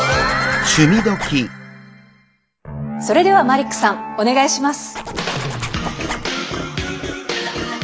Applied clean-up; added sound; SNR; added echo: none; Zipper (clothing); 10 dB; none.